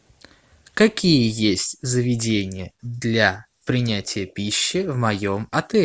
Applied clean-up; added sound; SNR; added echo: none; none; none; none.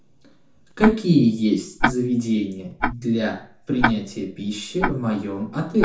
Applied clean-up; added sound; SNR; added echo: none; Tick-tock; 6 dB; reverberation time 0.7 s.